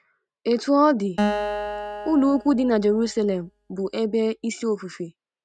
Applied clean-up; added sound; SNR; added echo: neural mask model RNNoise.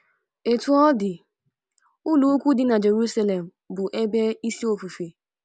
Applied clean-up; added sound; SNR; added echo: none; none; none; none.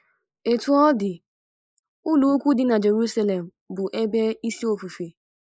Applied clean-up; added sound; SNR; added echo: neural mask model Resemble Enhance denoiser.